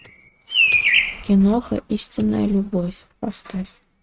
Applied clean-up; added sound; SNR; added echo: neural mask model RNNoise.